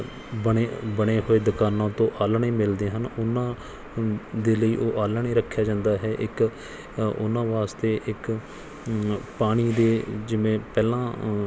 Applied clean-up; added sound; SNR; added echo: none; none; none; none.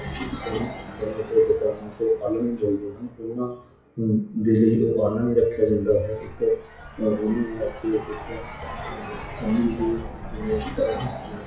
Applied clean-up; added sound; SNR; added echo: classical method WPE with log-MMSE.